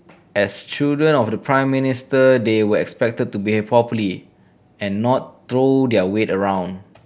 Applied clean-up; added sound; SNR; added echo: none; none; none; none.